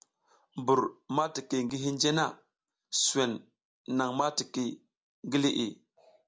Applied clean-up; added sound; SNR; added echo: none; none; none; none.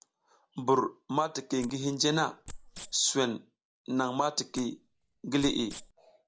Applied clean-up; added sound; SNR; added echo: none; Wild animals; 16 dB; none.